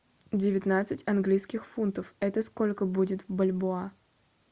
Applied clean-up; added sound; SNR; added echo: none; none; none; none.